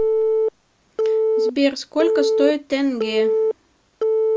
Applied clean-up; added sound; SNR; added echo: none; Telephone; -4 dB; none.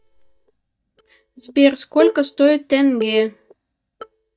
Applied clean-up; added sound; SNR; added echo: neural mask model DeepFilterNet 3.